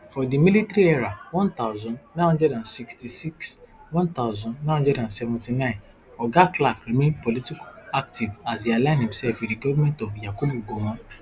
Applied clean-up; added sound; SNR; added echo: none; none; none; none.